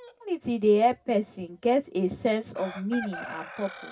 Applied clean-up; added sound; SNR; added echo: none; Chicken, rooster; 17 dB; reverberation time 0.2 s.